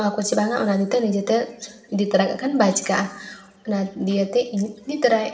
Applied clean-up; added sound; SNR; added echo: none; none; none; reverberation time 2.0 s.